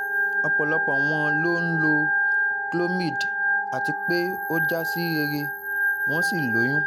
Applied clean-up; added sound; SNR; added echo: none; Organ; -5 dB; none.